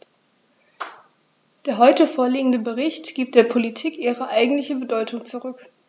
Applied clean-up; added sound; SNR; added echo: none; none; none; none.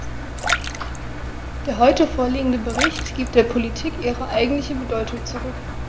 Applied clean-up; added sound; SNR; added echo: none; Engine + Splash, splatter; 5 dB; none.